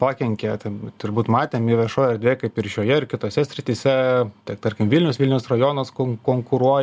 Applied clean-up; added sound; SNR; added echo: none; none; none; none.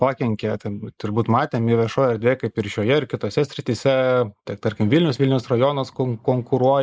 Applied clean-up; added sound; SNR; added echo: neural mask model Resemble Enhance denoiser.